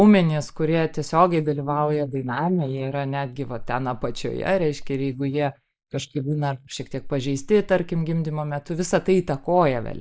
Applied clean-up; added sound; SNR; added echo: neural mask model Resemble Enhance denoiser.